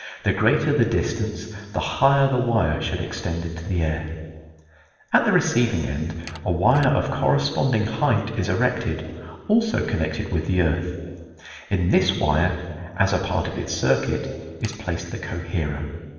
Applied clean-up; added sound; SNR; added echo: neural separator model SepFormer DNS4.